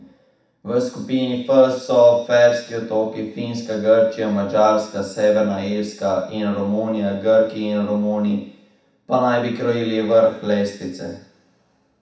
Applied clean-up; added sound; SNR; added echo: none; none; none; reverberation time 0.7 s.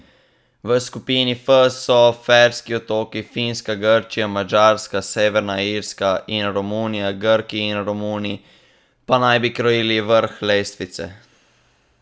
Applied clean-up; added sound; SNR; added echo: none; none; none; none.